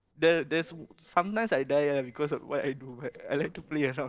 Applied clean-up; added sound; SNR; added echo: neural separator model SepFormer DNS4.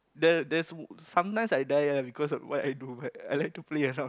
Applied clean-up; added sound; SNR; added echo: none; none; none; none.